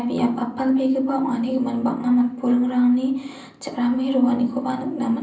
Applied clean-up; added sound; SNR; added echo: none; none; none; reverberation time 0.6 s.